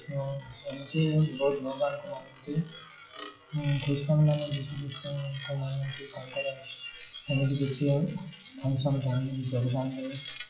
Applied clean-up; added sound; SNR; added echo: classical method WPE with log-MMSE.